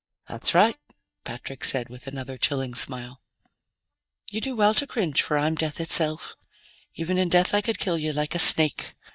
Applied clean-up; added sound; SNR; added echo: neural mask model DeepFilterNet 3.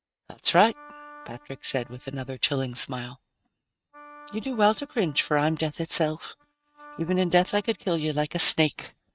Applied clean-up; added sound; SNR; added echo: neural mask model RNNoise.